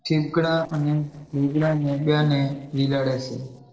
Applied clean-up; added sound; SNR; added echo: neural separator model SepFormer DNS4.